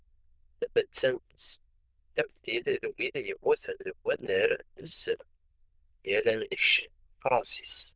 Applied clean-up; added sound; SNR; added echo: neural diffusion model UNIVERSE++.